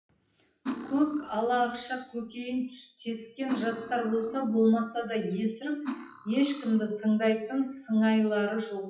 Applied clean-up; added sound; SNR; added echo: classical method WPE with log-MMSE.